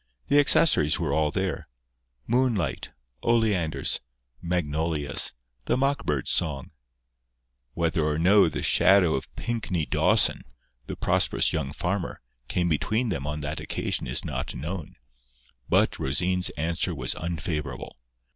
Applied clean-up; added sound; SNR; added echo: none; none; none; none.